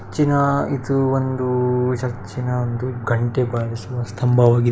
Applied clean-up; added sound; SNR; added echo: none; Buzz + Musical instrument; 20 dB; none.